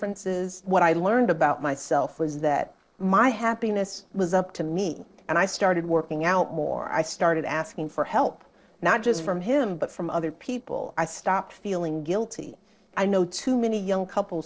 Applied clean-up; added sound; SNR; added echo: neural separator model SepFormer DNS4.